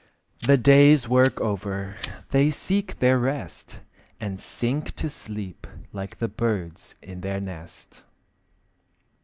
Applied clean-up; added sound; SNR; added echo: none; Fire; 16 dB; none.